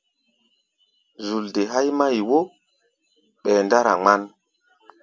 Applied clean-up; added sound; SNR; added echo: none; none; none; none.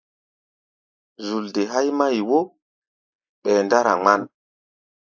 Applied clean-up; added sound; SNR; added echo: neural mask model Resemble Enhance denoiser.